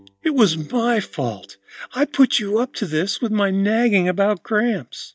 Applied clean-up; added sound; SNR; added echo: neural mask model DeepFilterNet 3.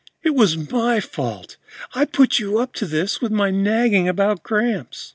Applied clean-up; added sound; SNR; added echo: none; none; none; none.